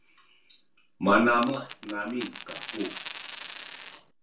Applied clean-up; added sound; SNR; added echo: none; Coin (dropping); 3 dB; reverberation time 0.3 s.